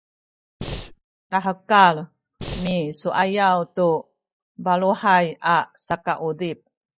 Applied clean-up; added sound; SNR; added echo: classical method log-MMSE.